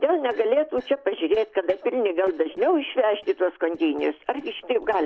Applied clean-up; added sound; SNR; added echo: neural separator model SepFormer DNS4.